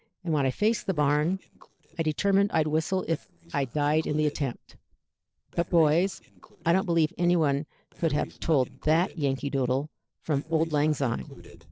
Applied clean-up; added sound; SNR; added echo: neural separator model SepFormer DNS4.